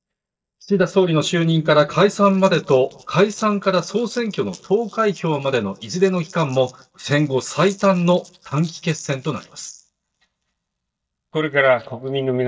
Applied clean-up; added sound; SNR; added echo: neural mask model DeepFilterNet 3.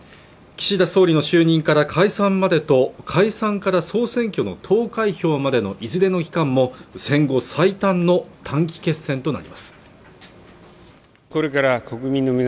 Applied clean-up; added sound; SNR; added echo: none; none; none; none.